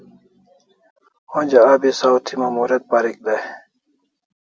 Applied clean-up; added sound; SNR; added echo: none; none; none; none.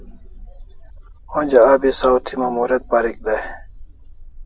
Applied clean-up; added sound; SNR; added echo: none; Bark; 17 dB; none.